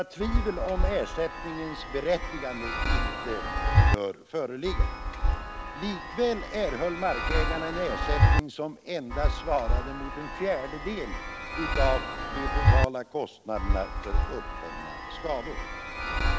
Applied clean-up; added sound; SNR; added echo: none; Chime; -5 dB; none.